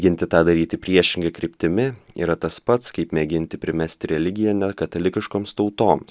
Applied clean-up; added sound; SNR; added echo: none; none; none; none.